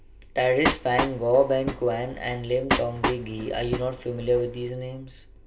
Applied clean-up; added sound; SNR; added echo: none; Train; 5 dB; reverberation time 0.2 s.